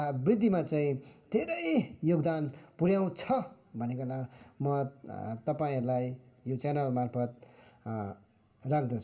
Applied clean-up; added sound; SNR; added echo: none; none; none; reverberation time 0.4 s.